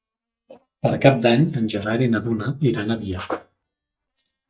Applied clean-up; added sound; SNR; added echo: neural mask model DeepFilterNet 3.